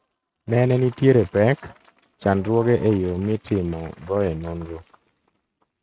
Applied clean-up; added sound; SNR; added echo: neural mask model RNNoise.